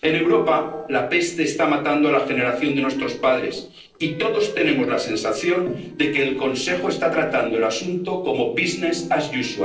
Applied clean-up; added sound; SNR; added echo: neural separator model SepFormer DNS4.